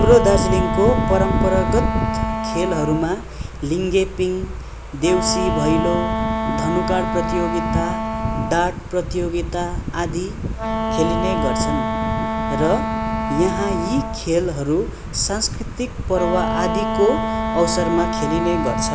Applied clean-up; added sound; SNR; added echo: none; Wind instrument, woodwind instrument; 4 dB; none.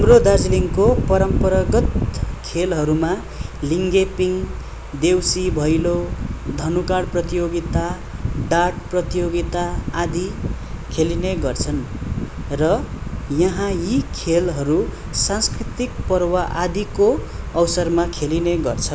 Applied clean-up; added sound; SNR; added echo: none; none; none; none.